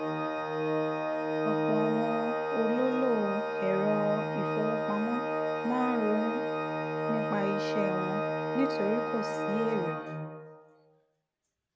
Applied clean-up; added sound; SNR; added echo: none; Organ; -2 dB; none.